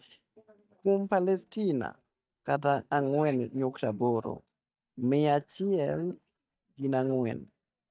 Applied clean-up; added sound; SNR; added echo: neural mask model DeepFilterNet 3.